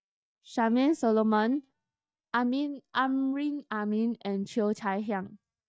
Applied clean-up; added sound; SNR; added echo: neural mask model DeepFilterNet 3.